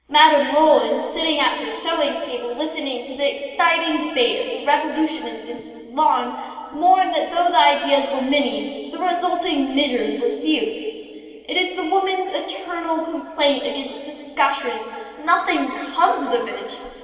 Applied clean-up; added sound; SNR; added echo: none; none; none; reverberation time 2.6 s.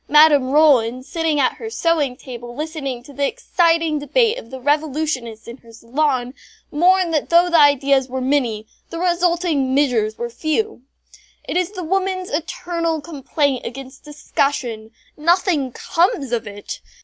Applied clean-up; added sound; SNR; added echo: none; none; none; none.